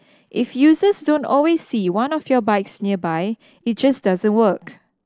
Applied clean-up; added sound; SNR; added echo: neural mask model Resemble Enhance denoiser.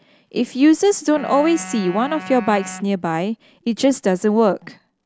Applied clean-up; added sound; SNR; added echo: none; Wind instrument, woodwind instrument; 17 dB; none.